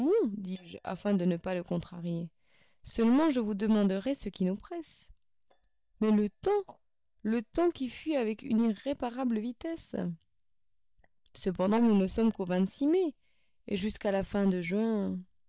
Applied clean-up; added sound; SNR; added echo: neural mask model DeepFilterNet 3.